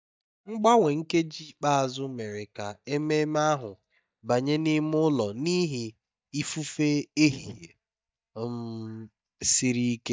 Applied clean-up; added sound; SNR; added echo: neural mask model DeepFilterNet 3.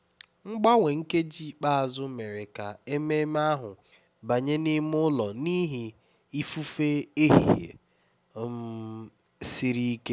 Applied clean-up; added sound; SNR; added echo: none; none; none; none.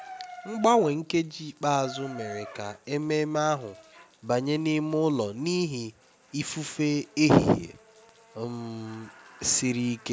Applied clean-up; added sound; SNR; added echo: none; Bathtub (filling or washing) / Water tap, faucet; 20 dB; none.